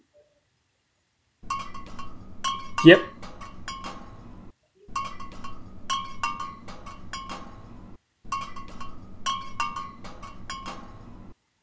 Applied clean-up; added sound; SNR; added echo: none; Glass; 5 dB; none.